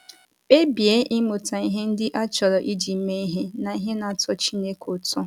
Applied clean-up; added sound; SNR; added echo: none; none; none; none.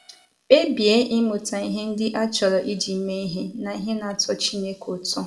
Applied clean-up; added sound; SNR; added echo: none; none; none; reverberation time 0.8 s.